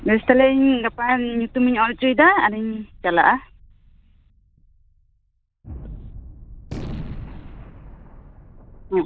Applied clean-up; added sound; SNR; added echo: none; Gunshot, gunfire; 17 dB; none.